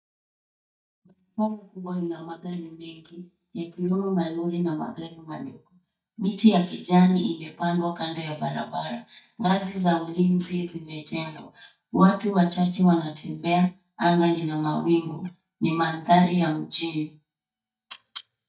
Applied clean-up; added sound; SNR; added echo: neural mask model DeepFilterNet 3.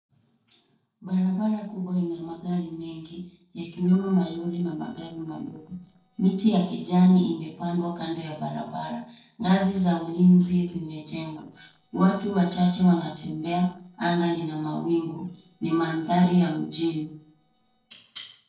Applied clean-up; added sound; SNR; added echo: neural separator model SepFormer DNS4.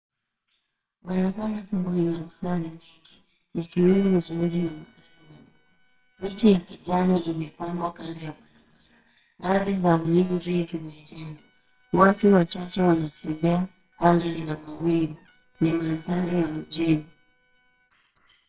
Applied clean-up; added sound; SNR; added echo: neural separator model SepFormer WHAMR!.